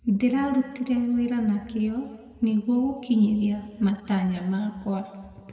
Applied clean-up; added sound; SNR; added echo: none; none; none; reverberation time 1.7 s.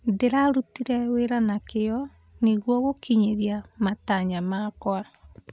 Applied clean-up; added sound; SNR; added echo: none; none; none; none.